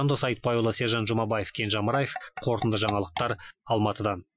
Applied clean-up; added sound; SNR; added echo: classical method Wiener filter.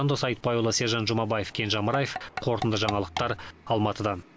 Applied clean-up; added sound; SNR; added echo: none; Tap / Percussion; 11 dB; none.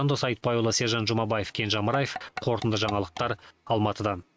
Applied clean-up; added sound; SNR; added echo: neural mask model RNNoise.